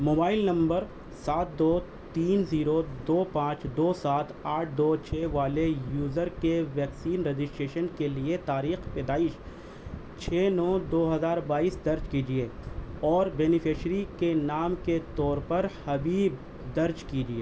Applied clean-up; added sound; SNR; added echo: none; none; none; none.